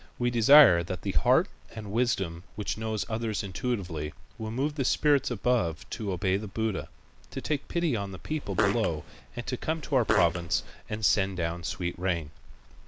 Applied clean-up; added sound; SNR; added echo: none; Fart; 6 dB; none.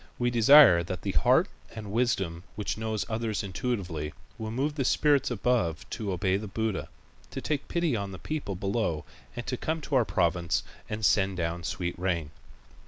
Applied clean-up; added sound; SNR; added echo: none; none; none; none.